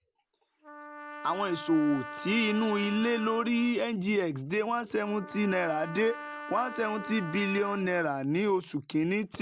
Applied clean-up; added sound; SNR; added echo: none; Trumpet; 14 dB; none.